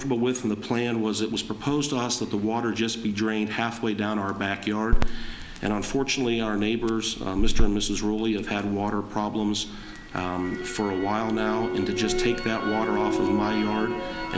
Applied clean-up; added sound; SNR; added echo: none; Crackle; 2 dB; none.